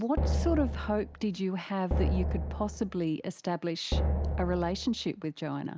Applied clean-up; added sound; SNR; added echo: none; Drum; 0 dB; none.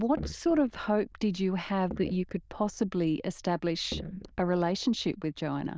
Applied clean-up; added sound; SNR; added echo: neural diffusion model UNIVERSE++.